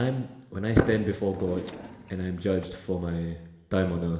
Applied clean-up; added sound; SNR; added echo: none; Drawer open or close; 17 dB; reverberation time 1.0 s.